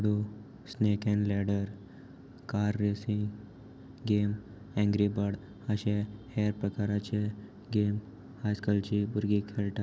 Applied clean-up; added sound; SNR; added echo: none; none; none; none.